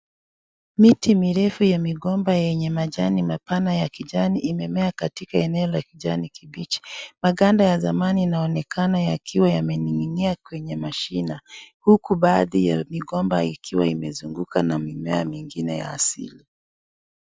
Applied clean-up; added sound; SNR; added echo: none; none; none; none.